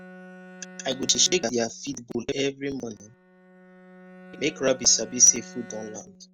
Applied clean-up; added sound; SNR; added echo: none; Bowed string instrument; 19 dB; none.